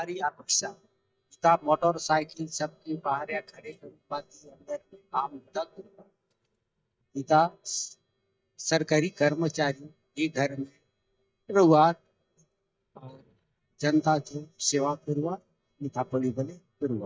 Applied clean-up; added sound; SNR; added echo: neural mask model DeepFilterNet 3.